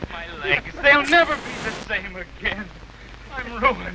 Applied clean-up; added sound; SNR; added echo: none; Fire; 15 dB; none.